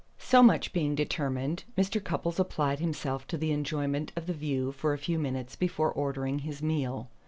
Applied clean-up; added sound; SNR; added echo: none; none; none; none.